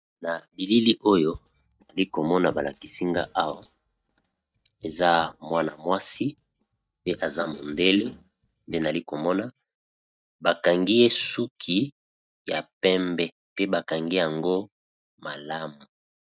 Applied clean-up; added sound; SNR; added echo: neural mask model DeepFilterNet 3.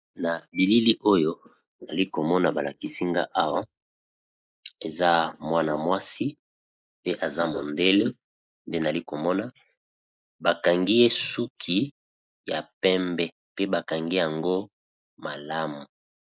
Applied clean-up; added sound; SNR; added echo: neural mask model Resemble Enhance denoiser.